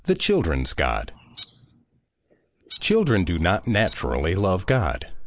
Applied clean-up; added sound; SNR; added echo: neural mask model Resemble Enhance denoiser.